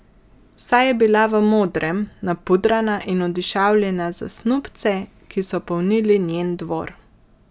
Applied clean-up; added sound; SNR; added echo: none; none; none; none.